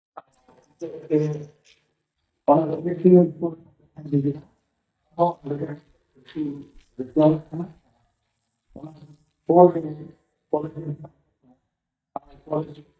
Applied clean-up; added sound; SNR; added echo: neural mask model DeepFilterNet 3.